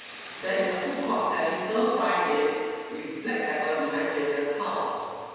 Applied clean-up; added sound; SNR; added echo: none; Boiling / Hiss; 19 dB; reverberation time 1.9 s.